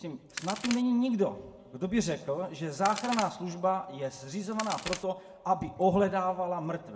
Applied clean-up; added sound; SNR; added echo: none; Crack; 8 dB; reverberation time 0.8 s.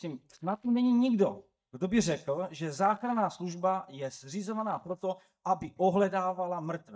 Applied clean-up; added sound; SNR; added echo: neural mask model DeepFilterNet 3.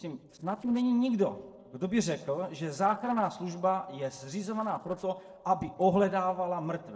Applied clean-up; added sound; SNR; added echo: neural separator model SepFormer DNS4.